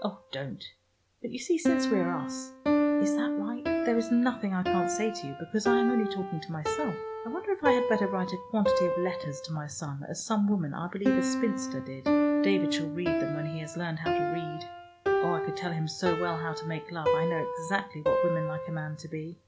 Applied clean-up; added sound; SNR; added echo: none; Piano; -1 dB; none.